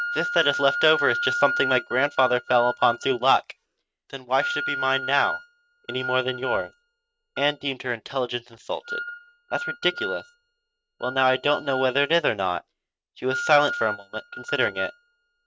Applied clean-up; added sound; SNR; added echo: neural mask model RNNoise.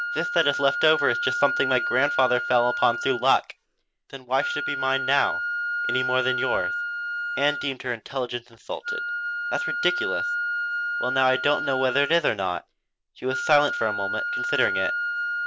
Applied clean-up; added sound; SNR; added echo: none; Wind instrument, woodwind instrument; 2 dB; none.